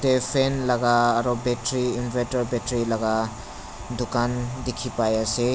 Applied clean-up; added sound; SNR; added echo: none; none; none; none.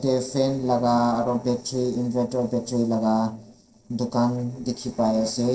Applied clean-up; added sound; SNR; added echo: neural separator model SepFormer DNS4.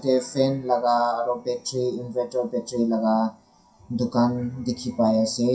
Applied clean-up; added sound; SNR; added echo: classical method WPE with log-MMSE.